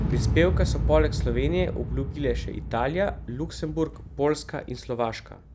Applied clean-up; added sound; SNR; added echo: none; Explosion; 1 dB; none.